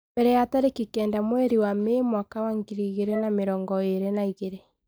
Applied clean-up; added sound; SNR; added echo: neural mask model Resemble Enhance denoiser.